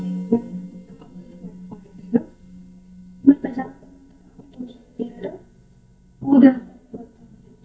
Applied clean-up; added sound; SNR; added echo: neural mask model DeepFilterNet 3.